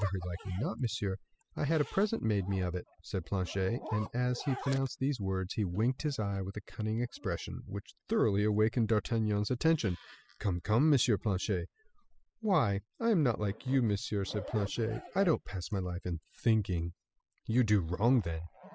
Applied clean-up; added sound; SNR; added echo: classical method spectral subtraction.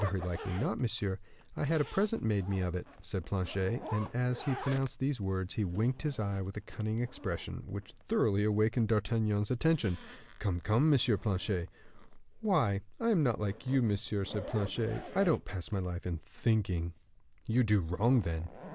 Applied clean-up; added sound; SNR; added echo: none; Zipper (clothing); 17 dB; none.